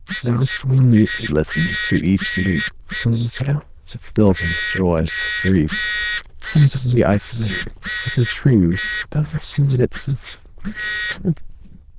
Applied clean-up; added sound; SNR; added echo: neural diffusion model UNIVERSE++.